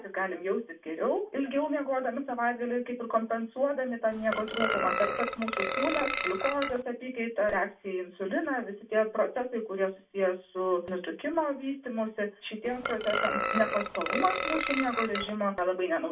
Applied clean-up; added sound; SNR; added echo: none; Burping, eructation; 1 dB; reverberation time 0.2 s.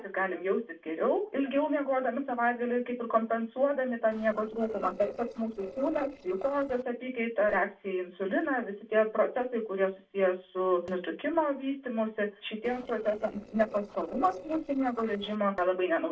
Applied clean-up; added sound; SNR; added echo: neural separator model SepFormer DNS4.